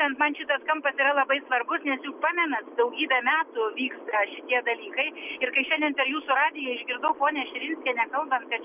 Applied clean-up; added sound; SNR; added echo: none; none; none; none.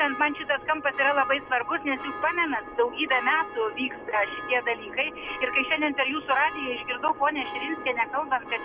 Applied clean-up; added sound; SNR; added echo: none; Church bell; 12 dB; none.